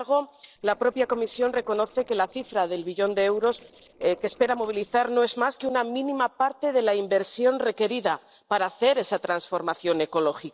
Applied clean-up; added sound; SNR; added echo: neural separator model SepFormer DNS4.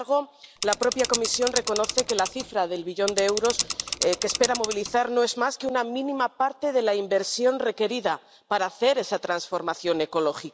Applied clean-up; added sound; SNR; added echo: none; Mechanisms / Bicycle; 6 dB; none.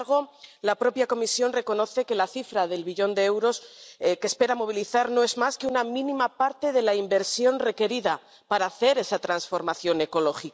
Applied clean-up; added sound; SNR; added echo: none; none; none; none.